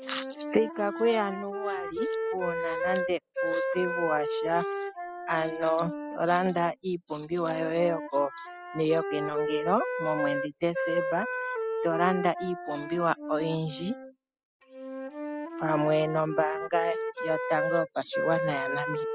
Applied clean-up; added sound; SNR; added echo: classical method spectral subtraction.